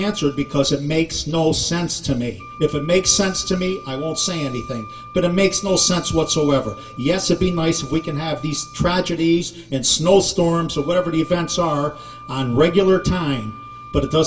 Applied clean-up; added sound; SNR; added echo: none; Wind instrument, woodwind instrument; 19 dB; reverberation time 0.2 s.